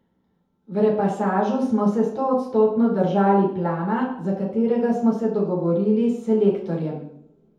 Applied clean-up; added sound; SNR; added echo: none; none; none; reverberation time 0.8 s.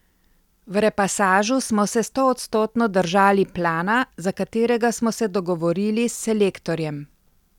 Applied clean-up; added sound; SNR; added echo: none; none; none; none.